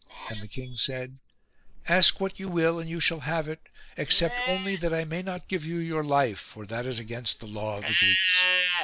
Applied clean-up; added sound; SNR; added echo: neural mask model Resemble Enhance denoiser.